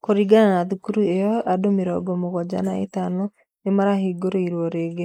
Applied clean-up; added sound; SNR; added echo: neural mask model Resemble Enhance denoiser.